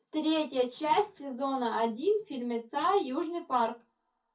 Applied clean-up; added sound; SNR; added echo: none; none; none; reverberation time 0.3 s.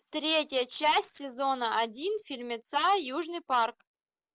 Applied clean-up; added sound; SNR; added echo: none; none; none; none.